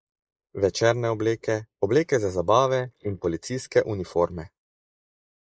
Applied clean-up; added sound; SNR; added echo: neural mask model Resemble Enhance denoiser.